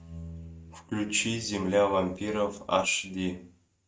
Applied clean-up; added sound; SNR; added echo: neural mask model RNNoise.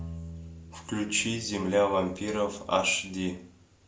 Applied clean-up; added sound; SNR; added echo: none; Bowed string instrument; 16 dB; none.